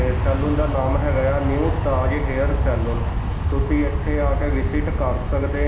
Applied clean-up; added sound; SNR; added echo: none; Aircraft; -3 dB; reverberation time 0.9 s.